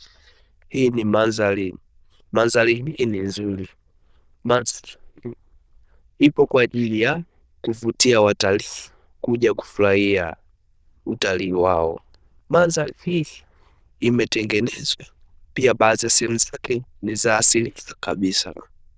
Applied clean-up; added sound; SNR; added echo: neural diffusion model UNIVERSE++.